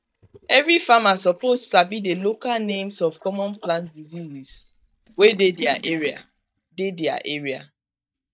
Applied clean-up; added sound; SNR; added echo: neural mask model DeepFilterNet 3.